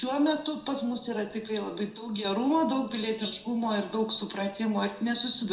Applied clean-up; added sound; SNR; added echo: none; none; none; reverberation time 0.6 s.